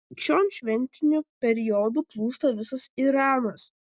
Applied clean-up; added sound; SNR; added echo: none; none; none; none.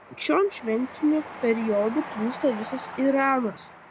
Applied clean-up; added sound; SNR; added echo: none; Train; 14 dB; none.